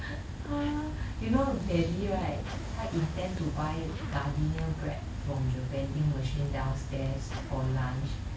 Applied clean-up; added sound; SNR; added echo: none; Zipper (clothing); 19 dB; none.